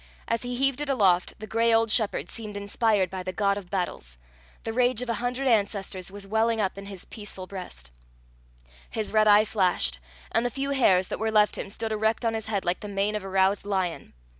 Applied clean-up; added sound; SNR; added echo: none; none; none; none.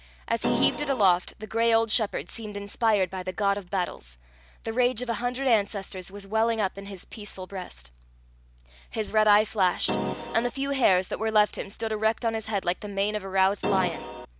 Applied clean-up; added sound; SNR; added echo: none; Keyboard (musical); 3 dB; none.